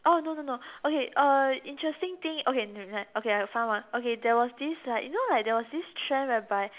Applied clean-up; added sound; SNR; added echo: none; none; none; none.